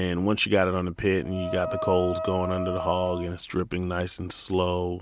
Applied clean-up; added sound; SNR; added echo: none; Wind instrument, woodwind instrument; 7 dB; none.